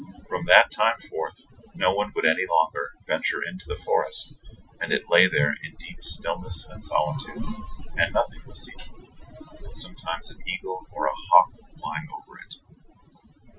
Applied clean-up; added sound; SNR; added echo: classical method Wiener filter.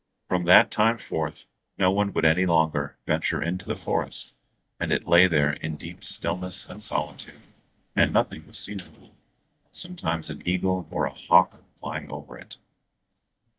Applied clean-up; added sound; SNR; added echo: neural mask model DeepFilterNet 3.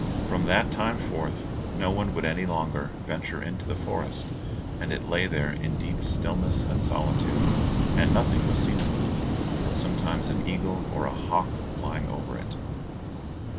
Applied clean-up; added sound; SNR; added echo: none; Waves, surf / Wind; -4 dB; none.